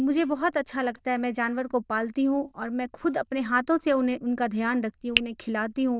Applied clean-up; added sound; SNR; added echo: neural diffusion model UNIVERSE++.